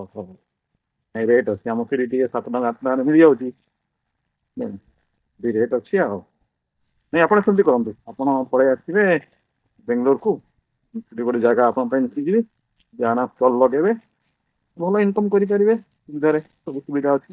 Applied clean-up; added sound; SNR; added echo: neural mask model DeepFilterNet 3.